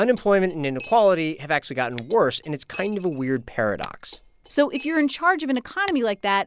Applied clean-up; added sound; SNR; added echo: none; Scissors + Cutlery, silverware; 20 dB; none.